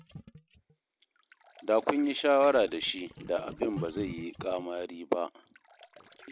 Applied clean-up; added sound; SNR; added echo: none; Gurgling; 17 dB; none.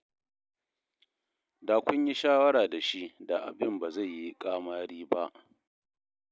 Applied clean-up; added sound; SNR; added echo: none; none; none; none.